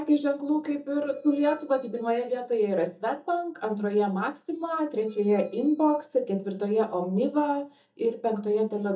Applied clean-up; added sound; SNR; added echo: neural mask model DeepFilterNet 3.